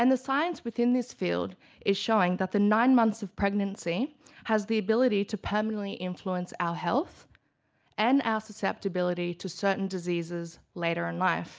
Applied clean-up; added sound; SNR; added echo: none; none; none; none.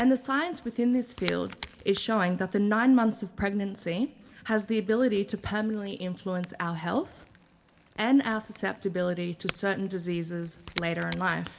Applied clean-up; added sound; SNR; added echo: none; Crack / Crackle; 17 dB; reverberation time 0.3 s.